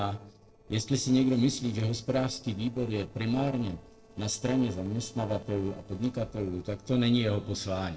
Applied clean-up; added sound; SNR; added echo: neural separator model SepFormer DNS4.